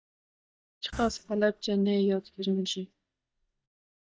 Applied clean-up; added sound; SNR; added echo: neural mask model DeepFilterNet 3.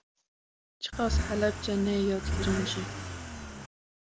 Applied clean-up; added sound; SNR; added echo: none; Accelerating, revving, vroom / Car; 1 dB; none.